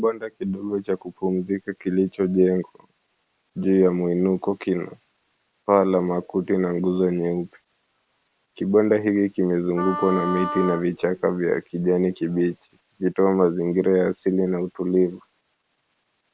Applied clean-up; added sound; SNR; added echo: none; Wind instrument, woodwind instrument; 8 dB; none.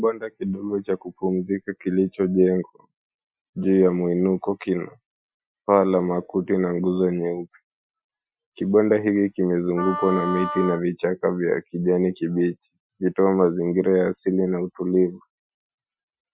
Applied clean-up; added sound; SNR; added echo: classical method Wiener filter.